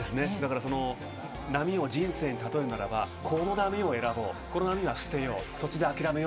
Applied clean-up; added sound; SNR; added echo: none; none; none; none.